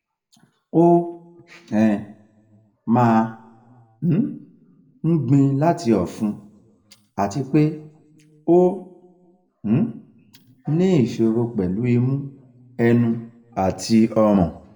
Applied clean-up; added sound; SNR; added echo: none; none; none; reverberation time 0.7 s.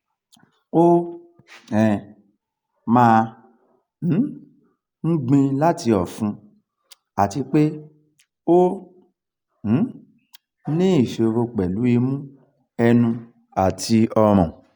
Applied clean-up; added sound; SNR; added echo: none; none; none; none.